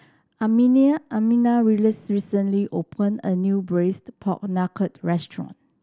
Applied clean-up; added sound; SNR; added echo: none; none; none; none.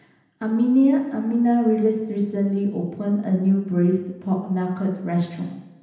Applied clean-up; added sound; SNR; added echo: none; none; none; reverberation time 0.9 s.